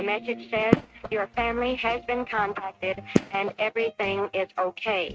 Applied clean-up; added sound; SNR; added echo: neural mask model RNNoise.